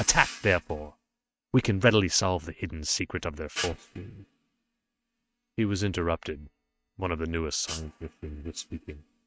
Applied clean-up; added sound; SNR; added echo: neural mask model RNNoise.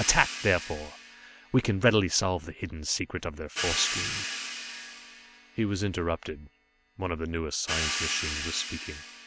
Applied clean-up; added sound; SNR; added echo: none; Hi-hat; 7 dB; none.